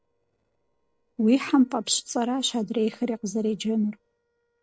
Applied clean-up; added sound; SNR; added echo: neural separator model SepFormer DNS4.